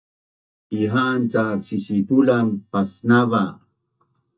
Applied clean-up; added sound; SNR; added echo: neural mask model DeepFilterNet 3.